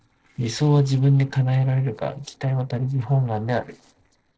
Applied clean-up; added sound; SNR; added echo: neural separator model SepFormer DNS4.